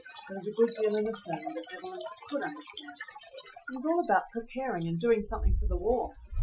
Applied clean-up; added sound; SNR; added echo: classical method Wiener filter.